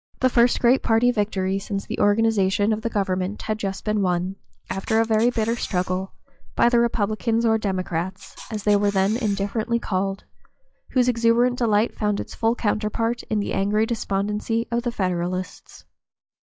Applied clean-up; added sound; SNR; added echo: classical method log-MMSE.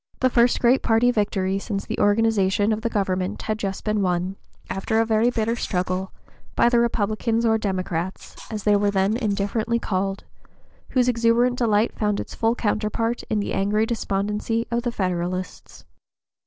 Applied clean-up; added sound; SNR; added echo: neural separator model SepFormer DNS4.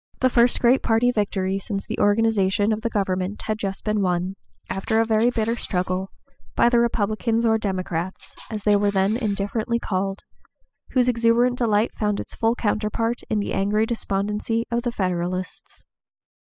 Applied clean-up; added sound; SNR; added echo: classical method spectral subtraction.